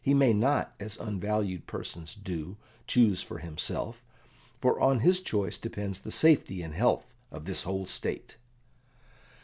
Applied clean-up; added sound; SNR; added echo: none; none; none; none.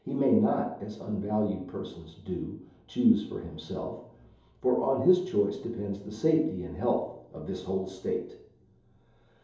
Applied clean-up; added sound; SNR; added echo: none; none; none; reverberation time 2.8 s.